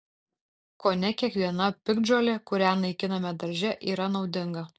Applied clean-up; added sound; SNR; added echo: none; none; none; none.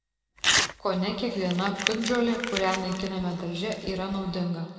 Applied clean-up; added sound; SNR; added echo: none; Crumpling, crinkling / Tearing; 4 dB; reverberation time 2.2 s.